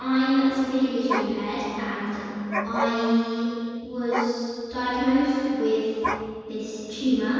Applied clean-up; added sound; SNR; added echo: none; Dog; 10 dB; reverberation time 2.1 s.